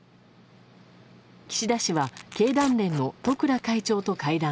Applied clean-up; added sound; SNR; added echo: none; Tearing; 17 dB; none.